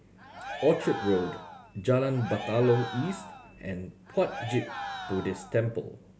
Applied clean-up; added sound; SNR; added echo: none; Cheering; 10 dB; none.